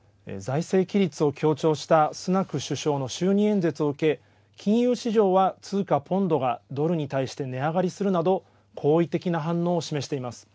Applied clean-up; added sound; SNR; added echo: none; none; none; none.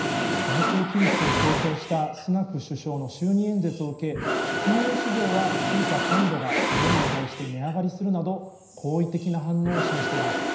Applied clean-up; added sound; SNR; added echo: none; Mechanisms; 1 dB; reverberation time 0.9 s.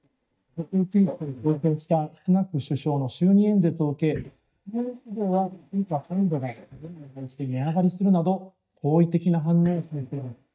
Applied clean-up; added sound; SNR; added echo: neural mask model DeepFilterNet 3.